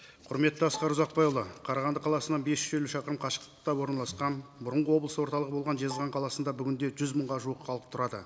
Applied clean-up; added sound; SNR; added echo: none; Bowed string instrument; 18 dB; none.